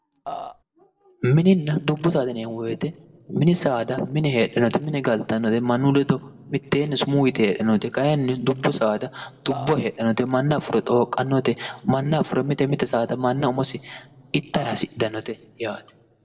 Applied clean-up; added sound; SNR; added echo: neural separator model SepFormer DNS4.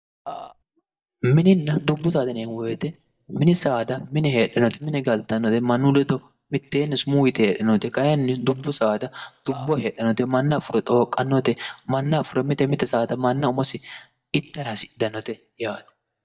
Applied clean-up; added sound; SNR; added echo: neural mask model DeepFilterNet 3.